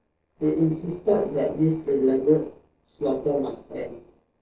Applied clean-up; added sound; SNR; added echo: neural separator model SepFormer DNS4.